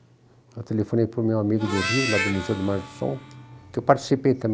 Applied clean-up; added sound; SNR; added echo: none; Harmonica; 7 dB; none.